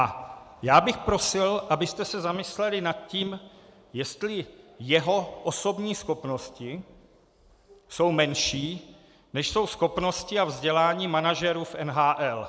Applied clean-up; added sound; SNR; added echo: none; none; none; none.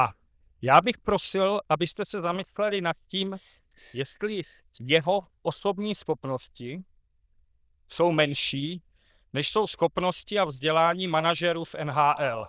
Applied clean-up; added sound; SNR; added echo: neural diffusion model UNIVERSE++.